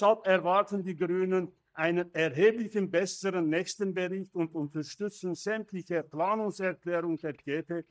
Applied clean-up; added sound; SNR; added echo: neural mask model DeepFilterNet 3.